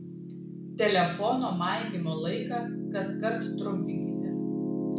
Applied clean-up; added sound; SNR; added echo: none; Piano; 2 dB; none.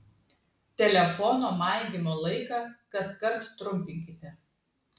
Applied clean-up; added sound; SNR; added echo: none; none; none; none.